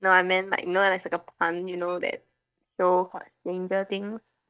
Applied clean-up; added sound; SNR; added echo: neural mask model DeepFilterNet 3.